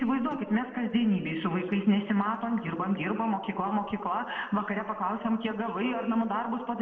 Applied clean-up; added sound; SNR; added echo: neural separator model SepFormer DNS4.